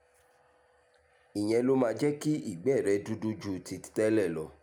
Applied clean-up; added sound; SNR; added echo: none; none; none; none.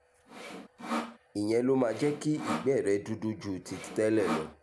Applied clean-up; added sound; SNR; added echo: none; Sawing; 8 dB; none.